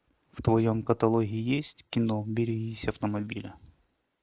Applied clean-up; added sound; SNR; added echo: neural mask model Resemble Enhance denoiser.